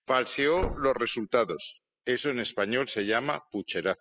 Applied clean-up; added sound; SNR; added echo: classical method spectral subtraction.